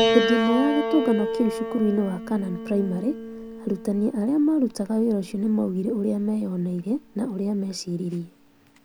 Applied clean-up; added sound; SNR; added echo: none; Piano; 6 dB; none.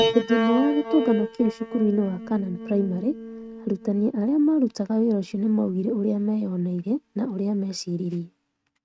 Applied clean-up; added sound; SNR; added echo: neural mask model RNNoise.